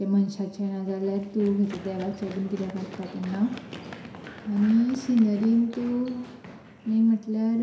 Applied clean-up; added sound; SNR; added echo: none; Run; 17 dB; reverberation time 0.7 s.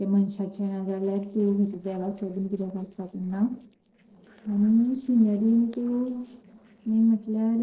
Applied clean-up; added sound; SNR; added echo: neural separator model SepFormer DNS4.